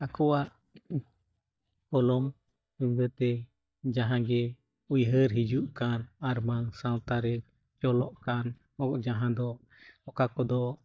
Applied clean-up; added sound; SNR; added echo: neural mask model DeepFilterNet 3.